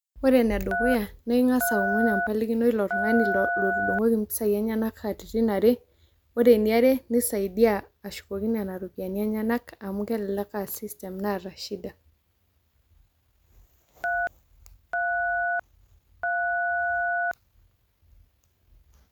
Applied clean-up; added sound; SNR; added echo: none; Telephone; 1 dB; none.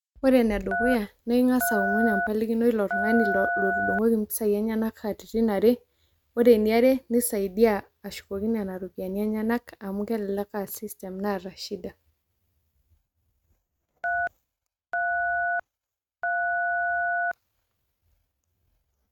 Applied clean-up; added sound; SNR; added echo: neural mask model RNNoise.